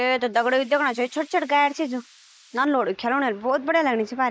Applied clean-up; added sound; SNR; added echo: neural mask model Resemble Enhance denoiser.